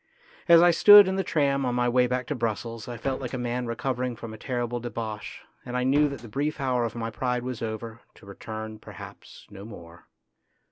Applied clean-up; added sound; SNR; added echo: none; Slam; 14 dB; none.